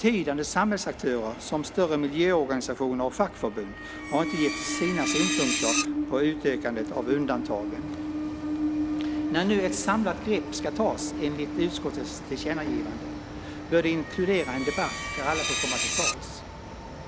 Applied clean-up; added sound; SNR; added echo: none; Train + Screech; 4 dB; none.